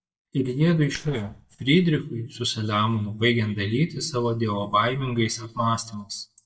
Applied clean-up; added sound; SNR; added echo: neural mask model DeepFilterNet 3.